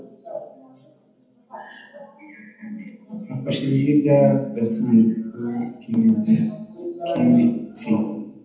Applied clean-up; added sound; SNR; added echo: none; none; none; reverberation time 0.8 s.